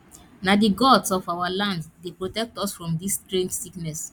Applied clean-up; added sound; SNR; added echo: none; none; none; none.